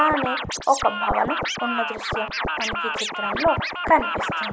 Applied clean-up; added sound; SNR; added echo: none; Scratching (performance technique); 2 dB; none.